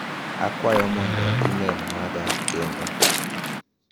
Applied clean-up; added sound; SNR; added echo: none; Waves, surf / Wind + Wood; -3 dB; none.